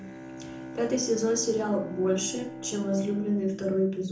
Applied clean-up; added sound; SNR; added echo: none; Bowed string instrument; 12 dB; reverberation time 0.6 s.